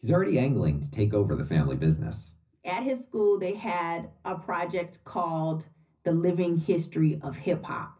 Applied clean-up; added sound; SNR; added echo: none; none; none; reverberation time 0.4 s.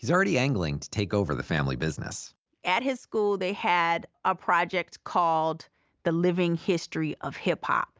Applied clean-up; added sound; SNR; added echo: none; none; none; none.